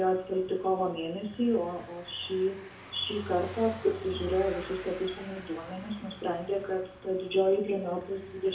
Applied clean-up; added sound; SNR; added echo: none; Car passing by / Engine; 16 dB; reverberation time 0.6 s.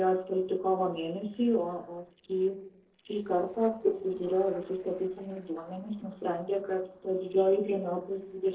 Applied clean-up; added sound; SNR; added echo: neural separator model SepFormer DNS4.